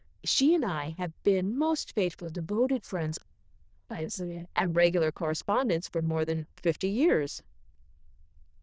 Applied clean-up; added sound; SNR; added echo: neural diffusion model UNIVERSE++.